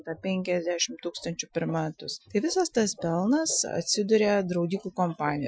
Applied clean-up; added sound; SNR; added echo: classical method Wiener filter.